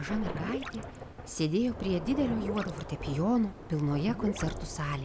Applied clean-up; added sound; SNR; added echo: none; Gurgling / Liquid + Thunder / Rain; 8 dB; none.